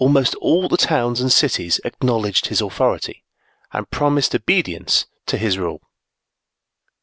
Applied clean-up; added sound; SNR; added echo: none; none; none; none.